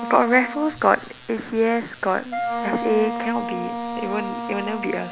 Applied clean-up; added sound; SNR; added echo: none; Wind instrument, woodwind instrument; 7 dB; none.